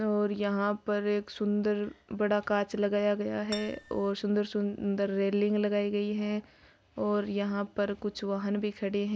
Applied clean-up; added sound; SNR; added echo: none; Acoustic guitar; 14 dB; none.